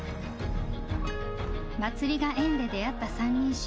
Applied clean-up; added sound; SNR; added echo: none; none; none; none.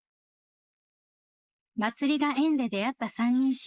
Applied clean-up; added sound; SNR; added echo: neural mask model Resemble Enhance denoiser.